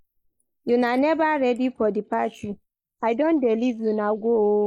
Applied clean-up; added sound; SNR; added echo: neural mask model Resemble Enhance denoiser.